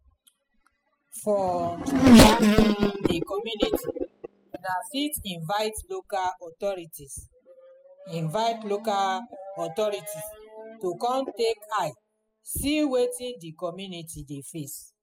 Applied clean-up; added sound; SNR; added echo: classical method spectral subtraction.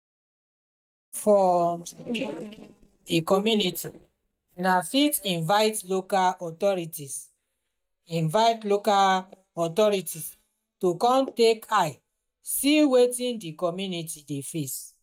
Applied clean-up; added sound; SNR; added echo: neural mask model DeepFilterNet 3.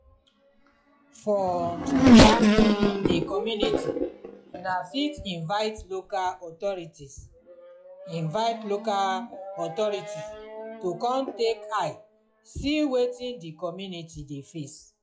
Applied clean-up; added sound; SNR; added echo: classical method log-MMSE.